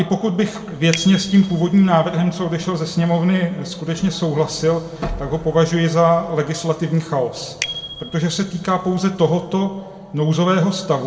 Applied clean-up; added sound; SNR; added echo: none; Bicycle bell; 15 dB; reverberation time 1.3 s.